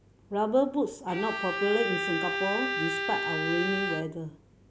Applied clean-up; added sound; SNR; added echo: none; Bowed string instrument; 2 dB; none.